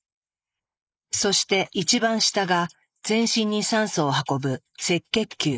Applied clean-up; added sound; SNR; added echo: neural mask model Resemble Enhance denoiser.